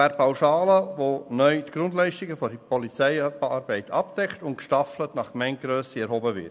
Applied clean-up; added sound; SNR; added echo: none; none; none; none.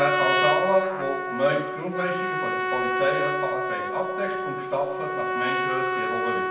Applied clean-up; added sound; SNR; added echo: none; Trumpet; -1 dB; reverberation time 0.6 s.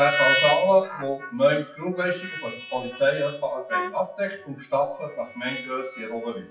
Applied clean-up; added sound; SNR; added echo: classical method WPE with log-MMSE.